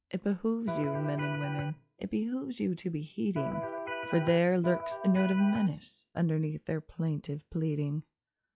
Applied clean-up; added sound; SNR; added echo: classical method log-MMSE.